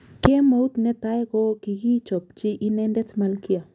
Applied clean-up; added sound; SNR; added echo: none; Tap; 10 dB; none.